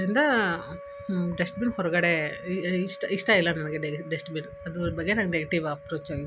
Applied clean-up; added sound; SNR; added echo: none; Wind instrument, woodwind instrument; 15 dB; none.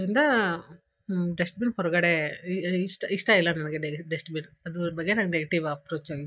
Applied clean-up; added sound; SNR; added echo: neural mask model DeepFilterNet 3.